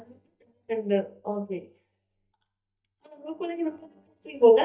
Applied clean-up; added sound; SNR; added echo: neural mask model DeepFilterNet 3.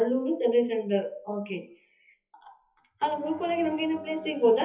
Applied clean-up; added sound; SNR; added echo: classical method WPE with log-MMSE.